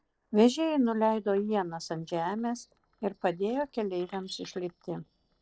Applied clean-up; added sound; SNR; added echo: neural separator model SepFormer DNS4.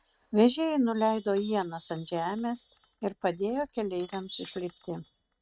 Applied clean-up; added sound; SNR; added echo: neural mask model RNNoise.